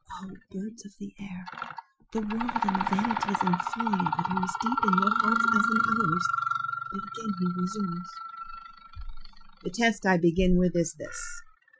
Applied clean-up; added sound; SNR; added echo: classical method Wiener filter.